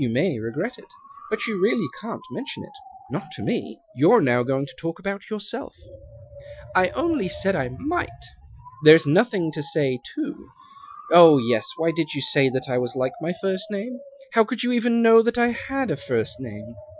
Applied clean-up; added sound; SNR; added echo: classical method Wiener filter.